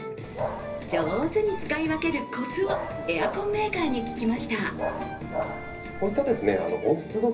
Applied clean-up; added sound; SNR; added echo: none; Dog; 7 dB; reverberation time 0.3 s.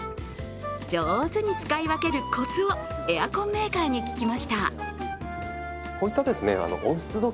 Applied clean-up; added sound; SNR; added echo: none; none; none; none.